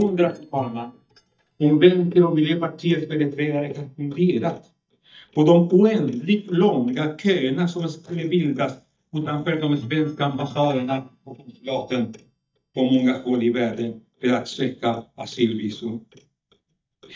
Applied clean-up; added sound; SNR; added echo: neural mask model DeepFilterNet 3.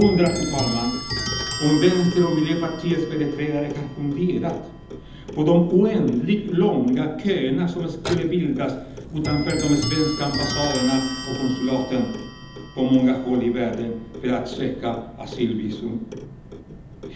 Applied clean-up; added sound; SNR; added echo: none; Clock; 10 dB; reverberation time 0.8 s.